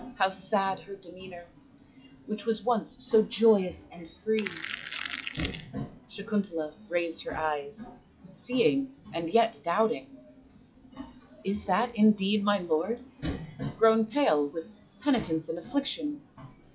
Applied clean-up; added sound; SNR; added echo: classical method log-MMSE.